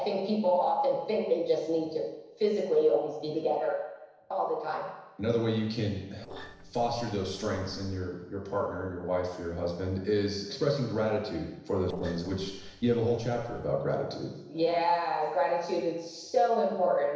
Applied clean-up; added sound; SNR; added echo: neural separator model SepFormer DNS4.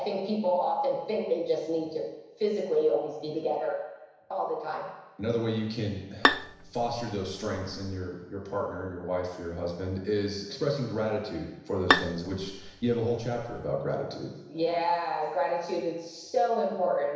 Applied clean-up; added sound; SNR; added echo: none; Bowed string instrument; 1 dB; reverberation time 1.0 s.